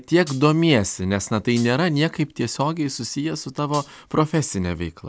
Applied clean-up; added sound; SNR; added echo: none; Hi-hat; 18 dB; none.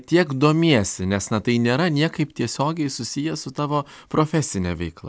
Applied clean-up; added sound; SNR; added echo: none; none; none; none.